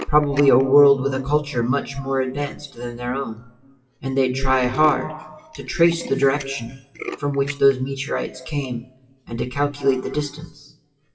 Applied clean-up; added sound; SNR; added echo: classical method WPE with log-MMSE.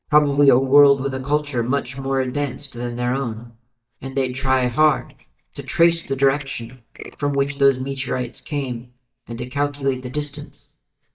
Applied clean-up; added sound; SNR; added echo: neural mask model DeepFilterNet 3.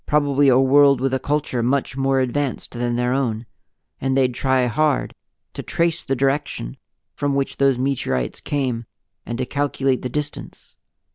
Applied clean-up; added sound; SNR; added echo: none; none; none; none.